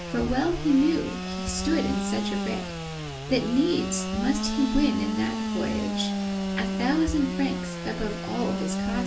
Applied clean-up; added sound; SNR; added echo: none; Sawing / Engine; 3 dB; reverberation time 0.3 s.